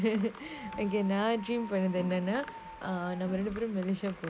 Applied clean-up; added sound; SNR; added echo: none; Dog; 17 dB; none.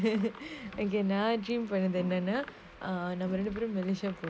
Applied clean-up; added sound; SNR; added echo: none; none; none; none.